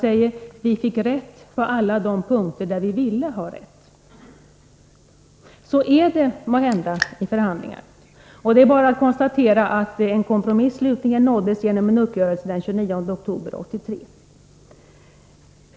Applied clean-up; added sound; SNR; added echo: none; Raindrop; 11 dB; none.